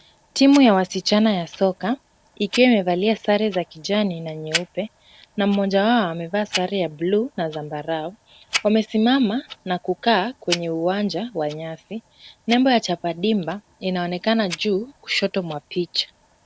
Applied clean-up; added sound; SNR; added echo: none; Tick-tock; 16 dB; none.